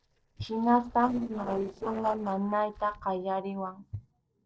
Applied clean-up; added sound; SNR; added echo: neural separator model SepFormer DNS4.